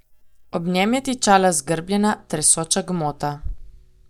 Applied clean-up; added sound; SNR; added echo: neural mask model DeepFilterNet 3.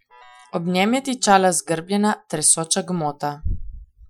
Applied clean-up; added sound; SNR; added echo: classical method Wiener filter.